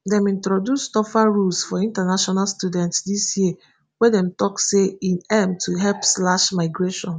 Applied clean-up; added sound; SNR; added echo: none; none; none; none.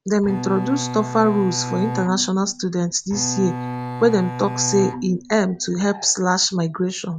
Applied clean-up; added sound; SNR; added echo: none; Bowed string instrument; 8 dB; none.